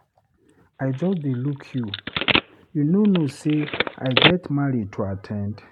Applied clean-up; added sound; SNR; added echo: none; Telephone; 2 dB; none.